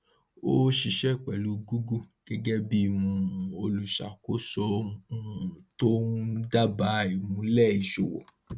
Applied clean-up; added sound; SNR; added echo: none; none; none; none.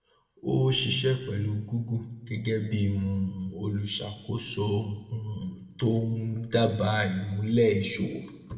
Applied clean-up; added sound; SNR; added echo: none; none; none; reverberation time 1.0 s.